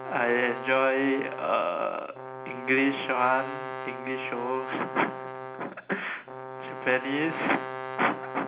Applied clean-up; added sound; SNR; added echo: none; Brass instrument; 9 dB; reverberation time 0.4 s.